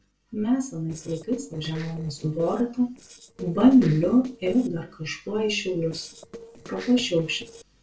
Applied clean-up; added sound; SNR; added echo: neural separator model SepFormer DNS4.